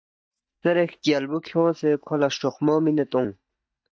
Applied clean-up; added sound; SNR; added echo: neural mask model DeepFilterNet 3.